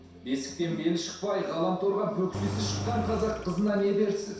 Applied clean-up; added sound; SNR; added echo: none; Engine; 6 dB; reverberation time 0.7 s.